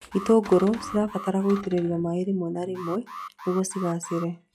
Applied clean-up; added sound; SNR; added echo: classical method log-MMSE.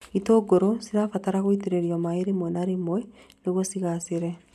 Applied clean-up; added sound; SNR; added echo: none; none; none; none.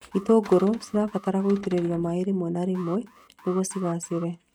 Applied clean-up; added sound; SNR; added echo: neural mask model RNNoise.